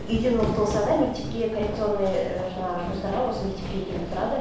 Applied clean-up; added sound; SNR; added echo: none; Run; 7 dB; reverberation time 0.7 s.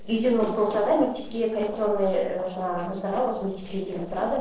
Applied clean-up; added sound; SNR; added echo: neural separator model SepFormer DNS4.